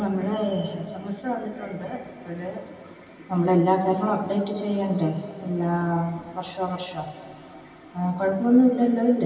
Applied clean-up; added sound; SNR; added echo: none; none; none; reverberation time 2.3 s.